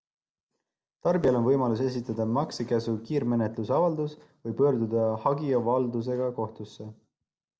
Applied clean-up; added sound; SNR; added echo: none; none; none; none.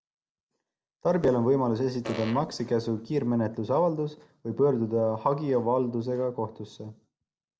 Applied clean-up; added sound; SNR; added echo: none; Fart; 10 dB; none.